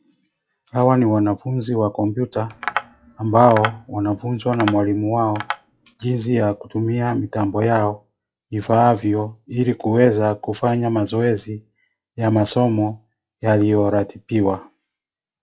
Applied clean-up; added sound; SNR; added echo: classical method log-MMSE.